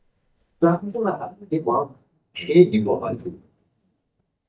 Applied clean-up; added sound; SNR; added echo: neural mask model DeepFilterNet 3.